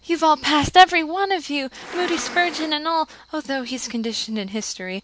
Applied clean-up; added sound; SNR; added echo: none; Insect; 11 dB; none.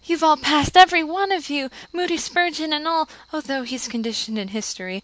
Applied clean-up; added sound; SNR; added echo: none; none; none; none.